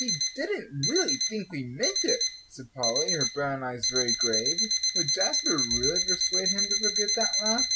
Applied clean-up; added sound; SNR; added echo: none; Alarm; -4 dB; none.